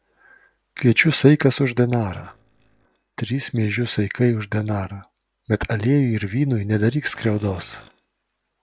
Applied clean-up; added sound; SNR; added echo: neural separator model SepFormer DNS4.